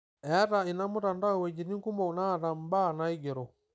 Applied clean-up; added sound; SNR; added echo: none; none; none; none.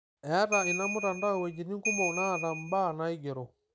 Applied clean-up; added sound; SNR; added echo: none; Ringtone / Bell; 3 dB; none.